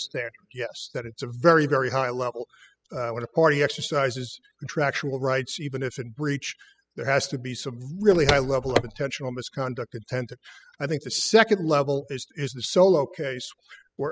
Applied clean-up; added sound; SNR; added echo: classical method spectral subtraction.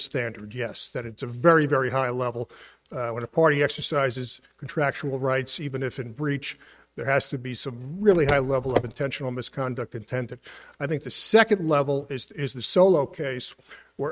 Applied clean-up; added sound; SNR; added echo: neural mask model RNNoise.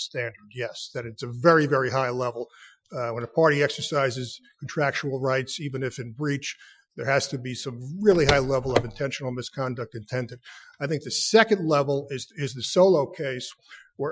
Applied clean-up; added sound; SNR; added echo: classical method Wiener filter.